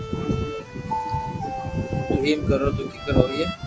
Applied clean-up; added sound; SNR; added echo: none; Bowed string instrument; 12 dB; none.